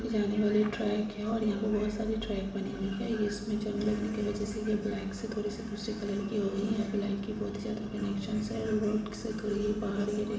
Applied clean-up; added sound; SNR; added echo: none; none; none; reverberation time 1.1 s.